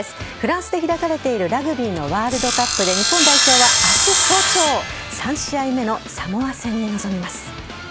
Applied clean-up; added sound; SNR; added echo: none; Sawing; -4 dB; none.